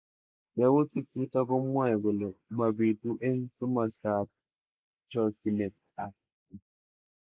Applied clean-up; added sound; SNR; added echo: neural mask model Resemble Enhance denoiser.